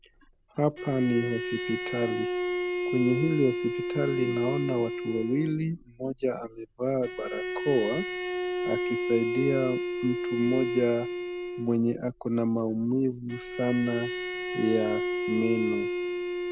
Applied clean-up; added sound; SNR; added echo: none; Bowed string instrument; 3 dB; none.